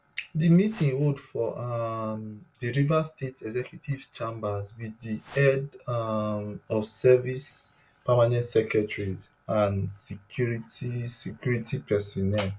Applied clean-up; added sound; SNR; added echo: none; Whoosh, swoosh, swish; 19 dB; none.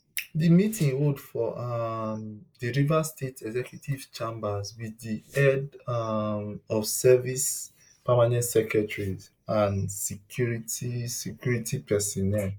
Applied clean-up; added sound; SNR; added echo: neural mask model Resemble Enhance denoiser.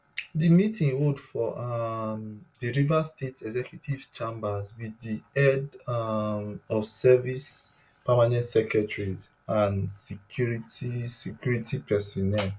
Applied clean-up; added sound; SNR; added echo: none; none; none; none.